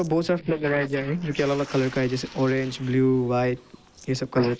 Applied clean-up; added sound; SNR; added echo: neural mask model Resemble Enhance denoiser.